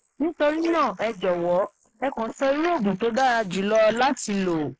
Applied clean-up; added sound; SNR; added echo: neural mask model Resemble Enhance denoiser.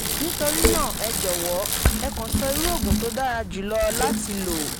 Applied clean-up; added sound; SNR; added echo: none; Bicycle; -3 dB; none.